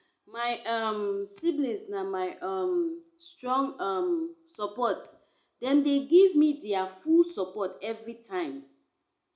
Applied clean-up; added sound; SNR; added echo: none; none; none; reverberation time 0.4 s.